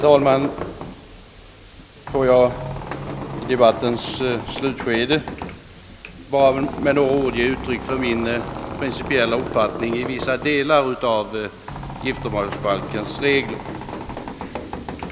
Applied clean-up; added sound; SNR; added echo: none; Squeak; 10 dB; none.